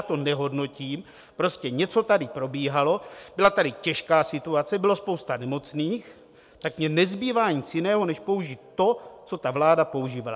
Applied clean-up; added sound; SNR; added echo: none; none; none; none.